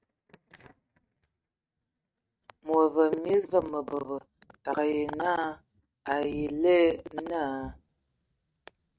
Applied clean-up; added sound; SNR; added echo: neural mask model RNNoise.